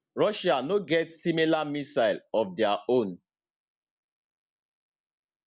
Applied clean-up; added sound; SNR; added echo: none; none; none; none.